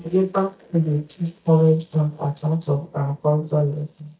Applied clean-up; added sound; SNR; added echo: neural mask model DeepFilterNet 3.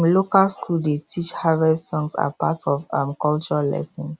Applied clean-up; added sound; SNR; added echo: none; none; none; none.